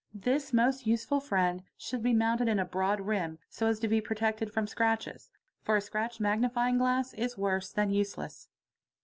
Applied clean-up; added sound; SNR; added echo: none; none; none; none.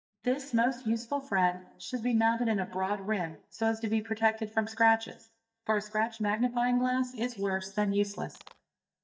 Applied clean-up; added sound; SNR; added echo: neural mask model DeepFilterNet 3.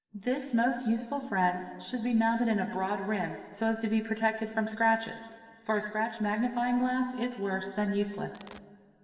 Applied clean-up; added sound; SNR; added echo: none; Domestic sounds, home sounds; 20 dB; reverberation time 2.1 s.